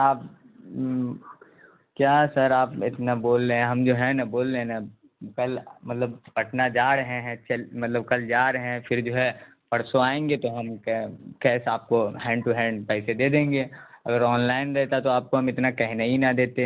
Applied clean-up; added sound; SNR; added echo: none; none; none; none.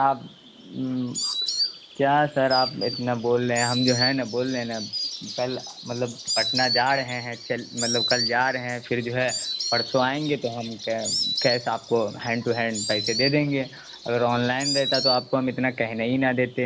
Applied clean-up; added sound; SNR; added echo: none; Insect; 6 dB; none.